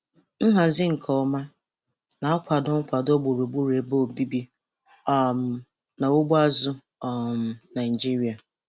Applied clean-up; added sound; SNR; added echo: none; none; none; none.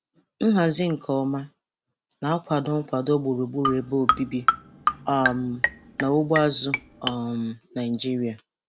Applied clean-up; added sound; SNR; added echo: none; Marimba, xylophone; 2 dB; none.